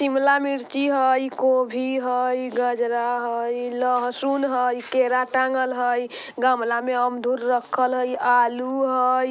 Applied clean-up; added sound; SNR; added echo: none; none; none; none.